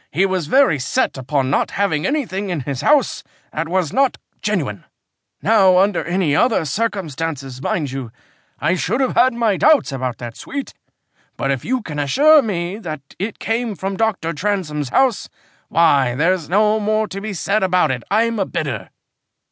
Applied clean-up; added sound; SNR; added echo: none; none; none; none.